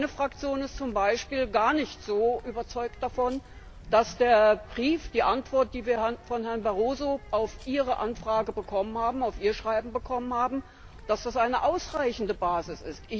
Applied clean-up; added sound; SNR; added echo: none; Bird; 18 dB; none.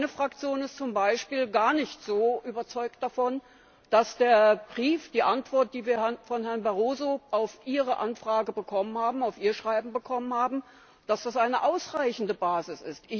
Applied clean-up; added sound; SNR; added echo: none; none; none; none.